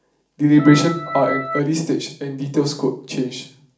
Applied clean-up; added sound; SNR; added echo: none; Organ; 7 dB; reverberation time 0.4 s.